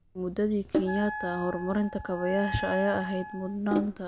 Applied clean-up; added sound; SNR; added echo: none; Sink (filling or washing) + Wind instrument, woodwind instrument; 6 dB; none.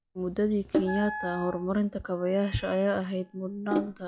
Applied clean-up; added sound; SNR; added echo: classical method log-MMSE.